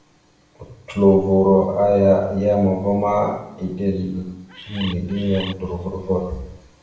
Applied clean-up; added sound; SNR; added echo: none; Bird; 15 dB; reverberation time 0.7 s.